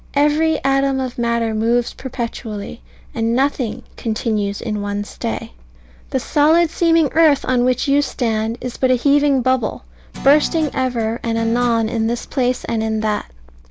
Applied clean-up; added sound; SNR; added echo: none; Guitar; 15 dB; none.